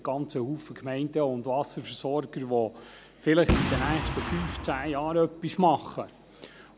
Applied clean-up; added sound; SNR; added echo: none; Boom; 2 dB; none.